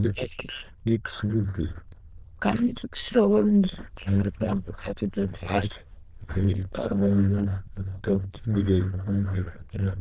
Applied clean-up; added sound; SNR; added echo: neural diffusion model UNIVERSE++.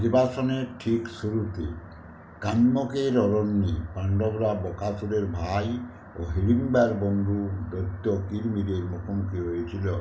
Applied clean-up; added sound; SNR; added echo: none; none; none; none.